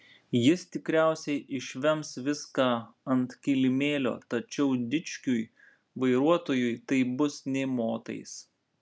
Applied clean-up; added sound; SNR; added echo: none; none; none; none.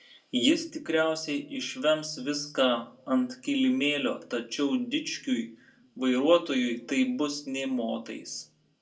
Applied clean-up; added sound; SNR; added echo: none; none; none; reverberation time 0.2 s.